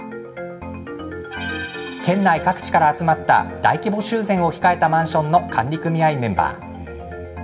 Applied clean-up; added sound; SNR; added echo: none; none; none; reverberation time 0.9 s.